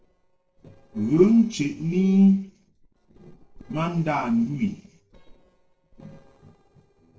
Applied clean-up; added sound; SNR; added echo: neural separator model SepFormer DNS4.